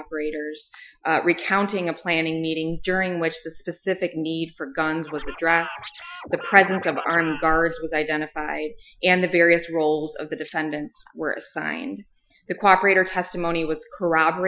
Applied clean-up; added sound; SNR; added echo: classical method Wiener filter.